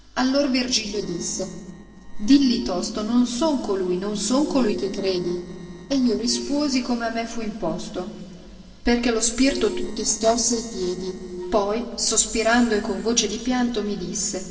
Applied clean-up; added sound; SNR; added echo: neural separator model SepFormer DNS4.